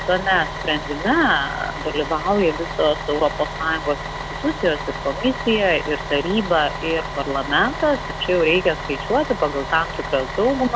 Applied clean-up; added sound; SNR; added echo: none; Bus; 8 dB; none.